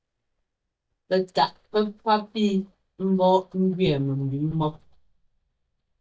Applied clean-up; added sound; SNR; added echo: neural mask model DeepFilterNet 3.